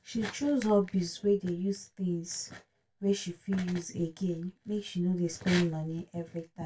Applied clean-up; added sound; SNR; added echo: none; none; none; reverberation time 0.2 s.